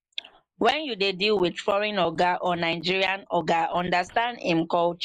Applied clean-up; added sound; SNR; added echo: neural mask model Resemble Enhance denoiser.